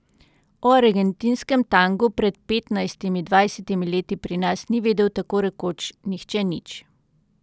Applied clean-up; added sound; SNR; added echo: none; none; none; none.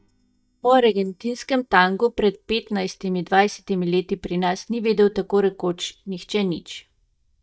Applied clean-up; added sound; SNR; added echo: neural mask model DeepFilterNet 3.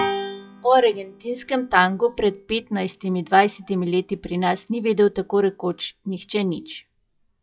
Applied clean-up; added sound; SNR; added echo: classical method WPE with log-MMSE.